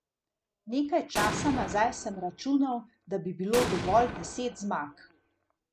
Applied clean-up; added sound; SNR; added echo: none; Explosion; 6 dB; none.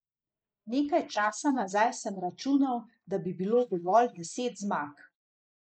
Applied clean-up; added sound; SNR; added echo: neural mask model Resemble Enhance denoiser.